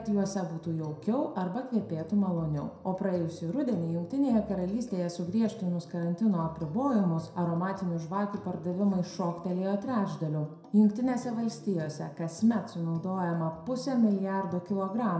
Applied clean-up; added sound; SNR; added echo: none; none; none; reverberation time 0.6 s.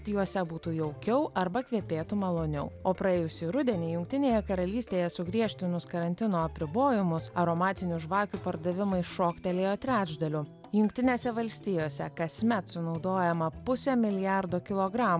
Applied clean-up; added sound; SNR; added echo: none; none; none; none.